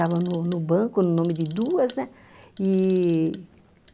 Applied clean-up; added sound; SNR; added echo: none; Clock; 18 dB; none.